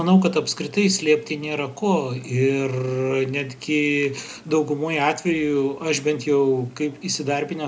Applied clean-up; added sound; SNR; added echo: none; none; none; none.